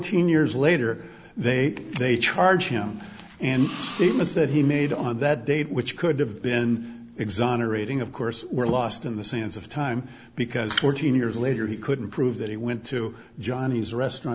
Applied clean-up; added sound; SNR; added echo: none; none; none; none.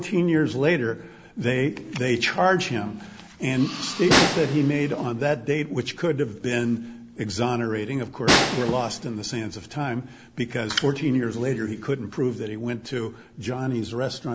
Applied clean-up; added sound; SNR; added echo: none; Snare drum; 3 dB; none.